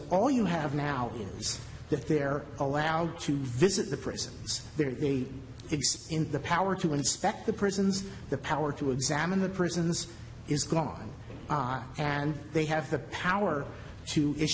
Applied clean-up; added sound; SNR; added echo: none; none; none; none.